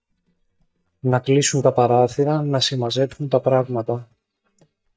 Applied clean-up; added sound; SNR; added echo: neural mask model DeepFilterNet 3.